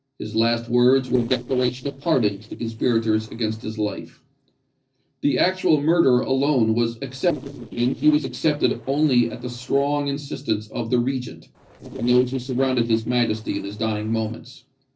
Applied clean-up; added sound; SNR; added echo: neural separator model SepFormer DNS4.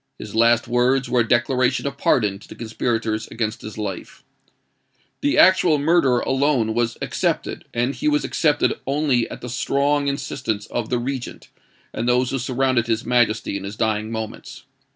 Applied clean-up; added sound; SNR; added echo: none; none; none; none.